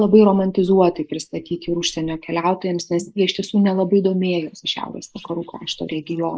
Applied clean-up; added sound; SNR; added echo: neural mask model Resemble Enhance denoiser.